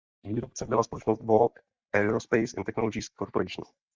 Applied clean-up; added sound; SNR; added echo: neural mask model DeepFilterNet 3.